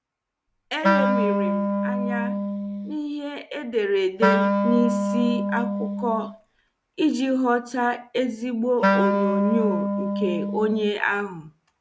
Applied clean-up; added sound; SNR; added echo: none; Wind instrument, woodwind instrument; -2 dB; none.